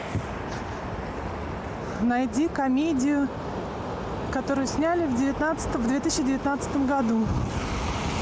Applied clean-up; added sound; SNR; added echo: none; none; none; none.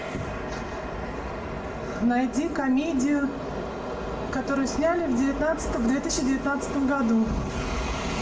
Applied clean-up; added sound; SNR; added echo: none; none; none; reverberation time 0.6 s.